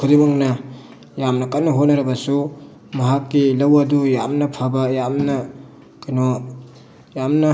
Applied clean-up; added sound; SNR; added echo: none; none; none; none.